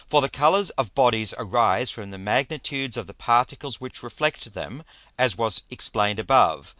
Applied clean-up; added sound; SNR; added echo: none; none; none; none.